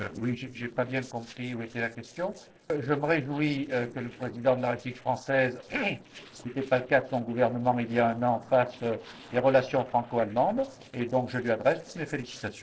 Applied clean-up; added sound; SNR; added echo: neural separator model SepFormer DNS4.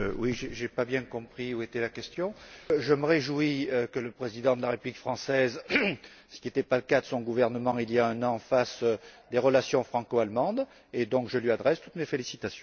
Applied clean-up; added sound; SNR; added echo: none; none; none; none.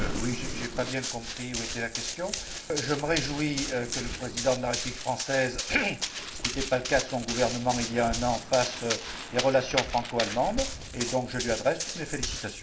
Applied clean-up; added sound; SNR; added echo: none; Run; 5 dB; reverberation time 0.8 s.